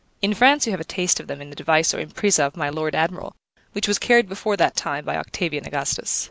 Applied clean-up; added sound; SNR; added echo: none; none; none; none.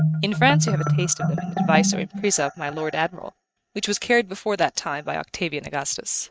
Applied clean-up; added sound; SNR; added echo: neural mask model RNNoise.